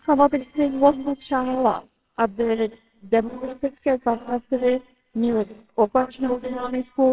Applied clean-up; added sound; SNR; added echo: neural separator model SepFormer WHAMR!.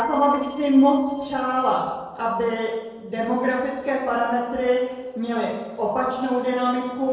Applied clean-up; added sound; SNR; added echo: neural separator model SepFormer DNS4.